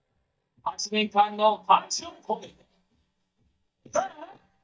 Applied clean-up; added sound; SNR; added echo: neural mask model DeepFilterNet 3.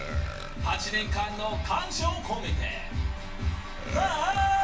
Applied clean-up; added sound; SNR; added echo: none; Burping, eructation; 16 dB; reverberation time 0.3 s.